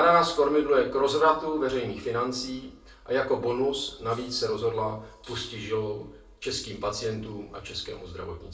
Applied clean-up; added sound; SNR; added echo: none; none; none; reverberation time 0.4 s.